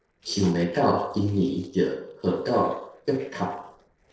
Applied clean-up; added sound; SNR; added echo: neural separator model SepFormer DNS4.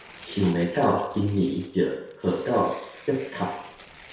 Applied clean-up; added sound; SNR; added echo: none; Tearing; 20 dB; reverberation time 0.7 s.